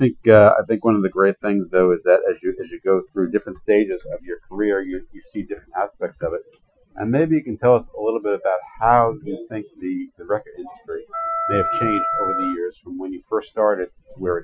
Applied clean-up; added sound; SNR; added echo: classical method Wiener filter.